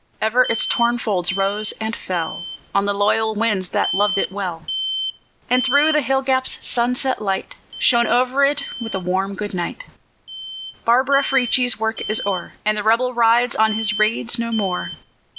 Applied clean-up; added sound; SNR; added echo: none; Alarm; 10 dB; none.